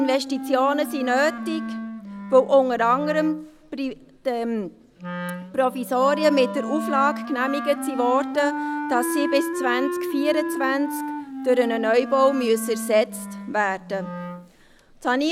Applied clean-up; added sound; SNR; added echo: none; Wind instrument, woodwind instrument; 7 dB; none.